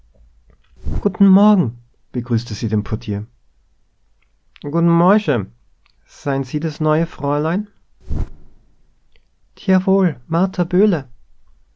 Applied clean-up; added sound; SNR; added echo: none; Bird; 9 dB; none.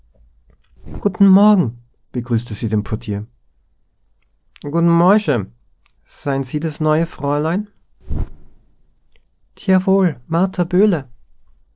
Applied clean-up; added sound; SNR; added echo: neural separator model SepFormer DNS4.